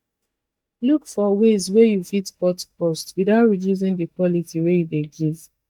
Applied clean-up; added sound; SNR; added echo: neural mask model DeepFilterNet 3.